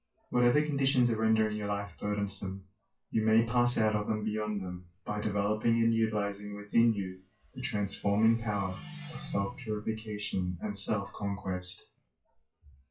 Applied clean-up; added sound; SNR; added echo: classical method WPE with log-MMSE.